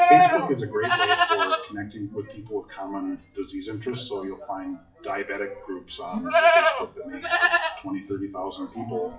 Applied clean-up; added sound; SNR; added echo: classical method WPE with log-MMSE.